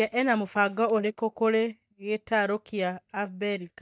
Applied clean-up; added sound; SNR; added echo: neural mask model DeepFilterNet 3.